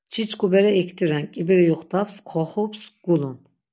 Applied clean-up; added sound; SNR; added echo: none; none; none; none.